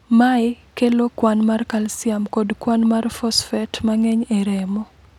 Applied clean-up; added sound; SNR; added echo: none; none; none; none.